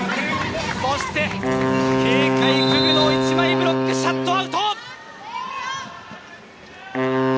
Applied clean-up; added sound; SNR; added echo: none; Wind instrument, woodwind instrument; -2 dB; none.